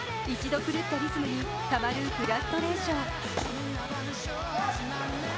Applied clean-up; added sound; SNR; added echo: none; none; none; none.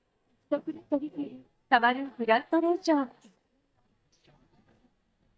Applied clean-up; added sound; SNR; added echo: neural mask model DeepFilterNet 3.